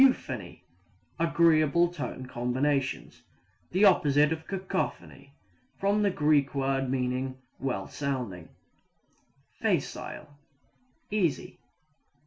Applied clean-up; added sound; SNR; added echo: none; none; none; none.